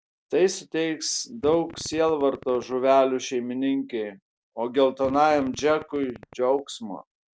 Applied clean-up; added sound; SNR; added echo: none; Fart; 19 dB; none.